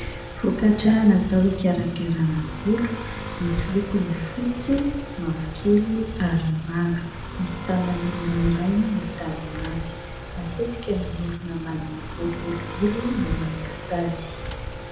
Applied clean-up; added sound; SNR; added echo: none; Motorcycle / Accelerating, revving, vroom; 8 dB; reverberation time 0.8 s.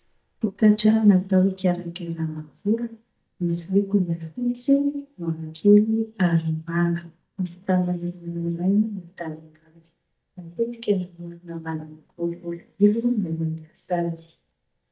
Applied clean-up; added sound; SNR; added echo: neural mask model DeepFilterNet 3.